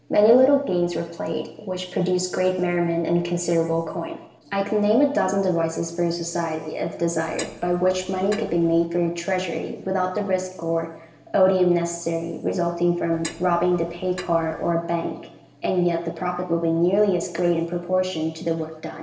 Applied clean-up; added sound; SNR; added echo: none; Clock; 17 dB; reverberation time 0.8 s.